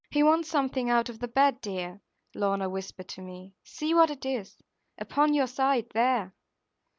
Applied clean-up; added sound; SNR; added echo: none; none; none; none.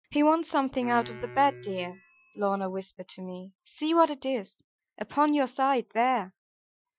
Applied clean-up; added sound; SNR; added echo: classical method Wiener filter.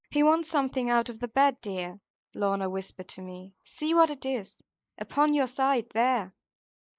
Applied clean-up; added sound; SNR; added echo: neural mask model Resemble Enhance denoiser.